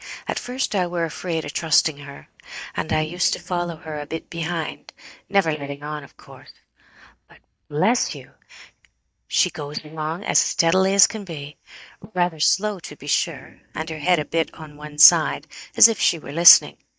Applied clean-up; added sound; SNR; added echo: neural mask model DeepFilterNet 3.